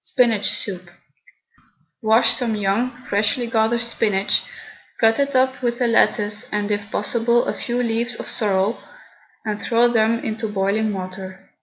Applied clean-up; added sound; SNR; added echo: none; none; none; none.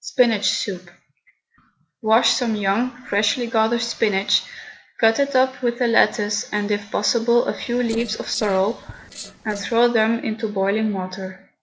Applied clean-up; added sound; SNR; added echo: neural separator model SepFormer DNS4.